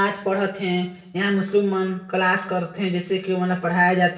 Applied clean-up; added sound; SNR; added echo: none; none; none; reverberation time 0.6 s.